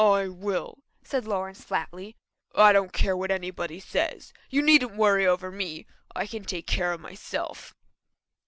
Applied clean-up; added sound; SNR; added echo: none; none; none; none.